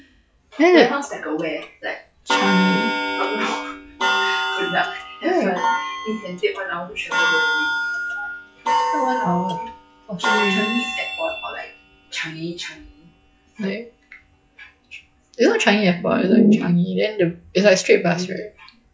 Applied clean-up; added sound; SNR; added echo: classical method log-MMSE.